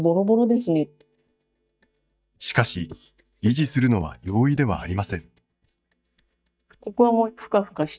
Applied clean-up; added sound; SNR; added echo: neural mask model DeepFilterNet 3.